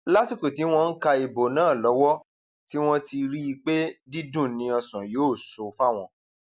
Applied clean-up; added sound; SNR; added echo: none; none; none; none.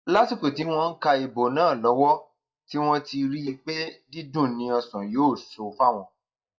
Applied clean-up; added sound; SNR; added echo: neural mask model DeepFilterNet 3.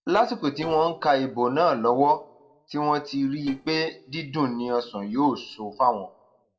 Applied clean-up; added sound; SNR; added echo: neural separator model SepFormer DNS4.